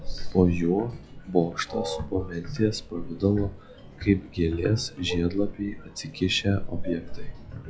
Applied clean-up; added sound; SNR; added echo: classical method log-MMSE.